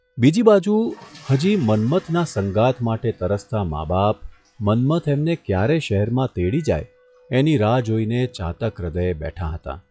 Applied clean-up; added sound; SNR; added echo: classical method log-MMSE.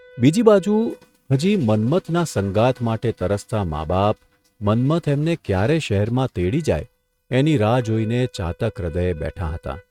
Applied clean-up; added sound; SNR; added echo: neural mask model RNNoise.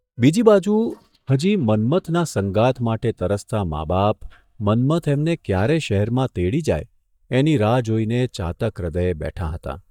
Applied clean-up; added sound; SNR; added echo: neural mask model DeepFilterNet 3.